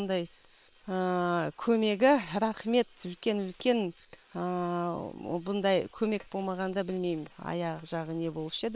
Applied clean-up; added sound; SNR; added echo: neural separator model SepFormer WHAM!.